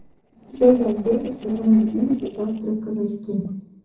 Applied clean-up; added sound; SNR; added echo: neural separator model SepFormer DNS4.